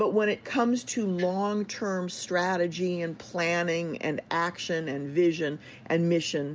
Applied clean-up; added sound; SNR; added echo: none; none; none; none.